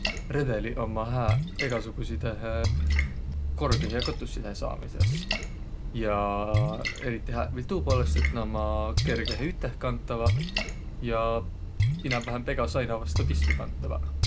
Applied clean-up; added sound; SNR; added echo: none; Splash, splatter; -3 dB; none.